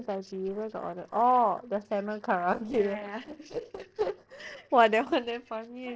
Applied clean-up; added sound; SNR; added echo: neural separator model SepFormer DNS4.